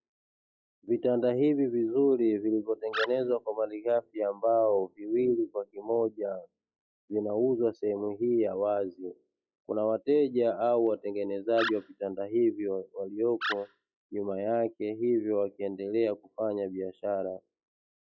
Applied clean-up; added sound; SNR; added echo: classical method log-MMSE.